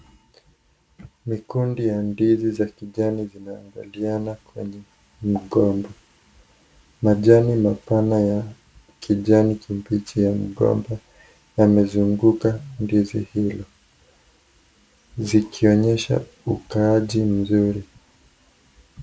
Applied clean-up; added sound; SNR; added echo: none; none; none; none.